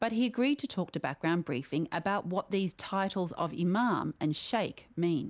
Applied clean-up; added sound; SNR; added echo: none; none; none; none.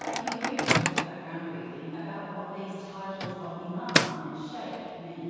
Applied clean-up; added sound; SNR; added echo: none; Microwave oven; -4 dB; reverberation time 2.2 s.